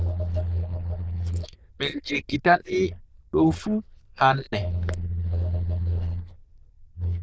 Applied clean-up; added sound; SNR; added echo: neural diffusion model UNIVERSE++.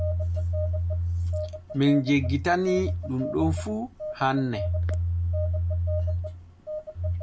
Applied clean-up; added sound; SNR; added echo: none; Telephone; -1 dB; none.